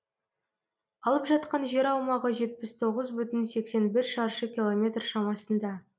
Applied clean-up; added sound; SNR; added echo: none; none; none; none.